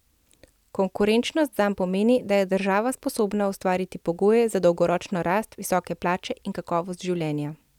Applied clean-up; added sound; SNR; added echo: none; none; none; none.